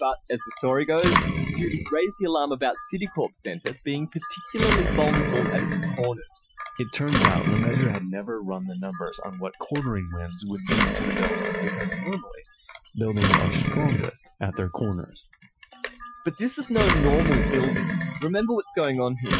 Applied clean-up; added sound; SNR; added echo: classical method Wiener filter.